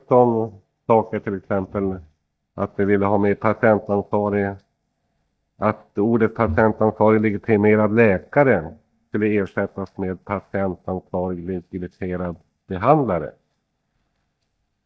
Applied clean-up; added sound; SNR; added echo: neural mask model DeepFilterNet 3.